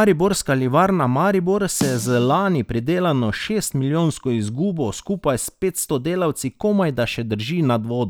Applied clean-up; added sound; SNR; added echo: none; Snare drum; 13 dB; none.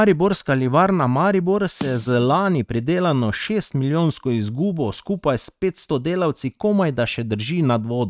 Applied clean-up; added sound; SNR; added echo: neural mask model RNNoise.